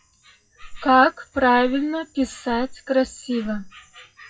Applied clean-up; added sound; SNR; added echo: classical method WPE with log-MMSE.